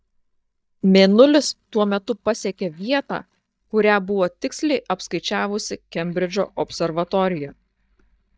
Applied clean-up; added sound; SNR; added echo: neural mask model DeepFilterNet 3.